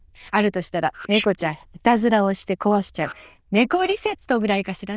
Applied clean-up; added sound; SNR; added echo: neural diffusion model UNIVERSE++.